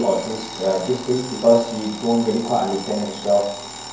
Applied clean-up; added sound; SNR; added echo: none; Alarm; 13 dB; reverberation time 0.9 s.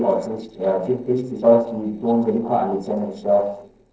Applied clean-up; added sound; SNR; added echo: neural separator model SepFormer DNS4.